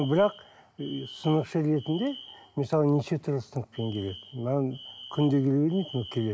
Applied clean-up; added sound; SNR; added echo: none; Alarm; 20 dB; none.